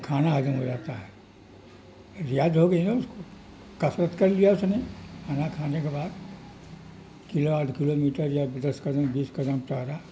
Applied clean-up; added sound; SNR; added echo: none; none; none; none.